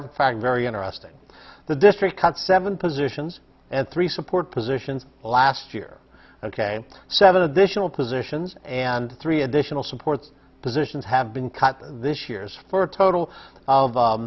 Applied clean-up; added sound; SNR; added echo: none; none; none; none.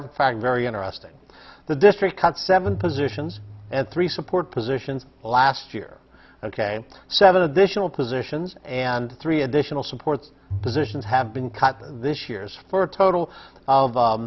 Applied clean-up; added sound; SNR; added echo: none; Bowed string instrument; 13 dB; none.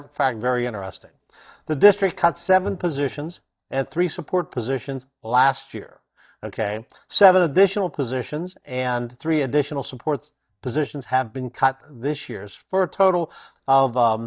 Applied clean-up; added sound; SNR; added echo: neural mask model DeepFilterNet 3.